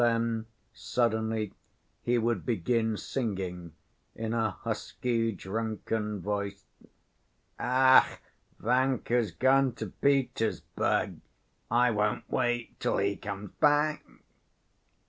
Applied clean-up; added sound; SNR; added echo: none; none; none; none.